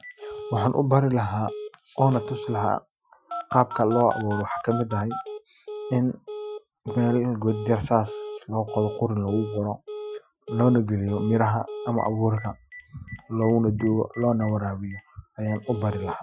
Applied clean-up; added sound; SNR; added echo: classical method Wiener filter.